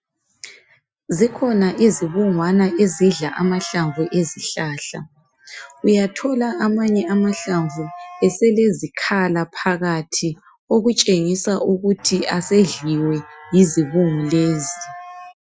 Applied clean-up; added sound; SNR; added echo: classical method Wiener filter.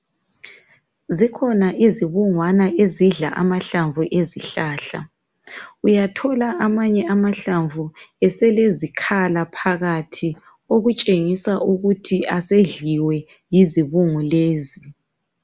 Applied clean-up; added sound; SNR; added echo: none; none; none; none.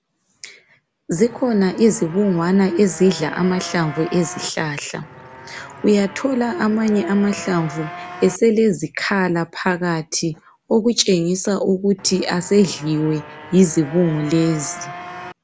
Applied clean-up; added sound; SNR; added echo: none; Motorcycle; 16 dB; none.